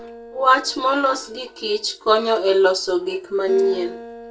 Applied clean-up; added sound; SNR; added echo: none; Acoustic guitar; 19 dB; reverberation time 0.2 s.